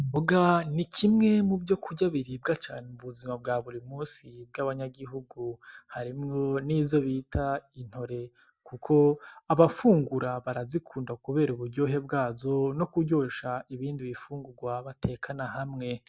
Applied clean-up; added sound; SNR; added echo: none; none; none; none.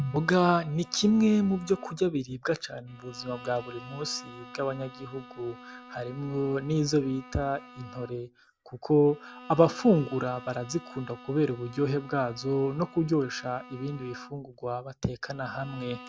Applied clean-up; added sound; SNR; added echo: none; Bowed string instrument; 20 dB; none.